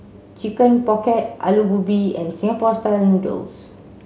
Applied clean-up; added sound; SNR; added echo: none; none; none; none.